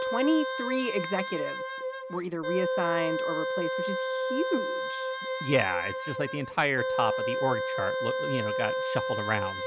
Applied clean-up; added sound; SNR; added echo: none; Wind instrument, woodwind instrument; 0 dB; none.